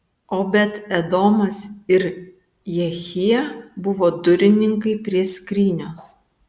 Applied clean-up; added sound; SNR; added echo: none; none; none; none.